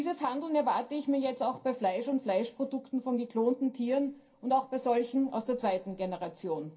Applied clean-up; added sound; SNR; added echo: none; none; none; reverberation time 0.3 s.